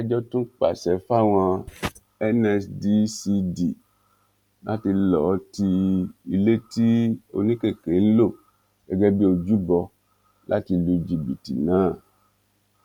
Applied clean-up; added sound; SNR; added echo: none; none; none; none.